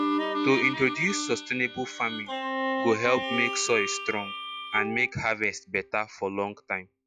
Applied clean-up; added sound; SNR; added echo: classical method log-MMSE.